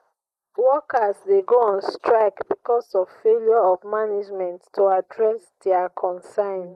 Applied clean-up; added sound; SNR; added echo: neural mask model Resemble Enhance denoiser.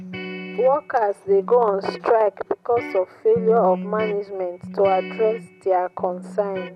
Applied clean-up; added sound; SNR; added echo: none; Electric guitar; 13 dB; none.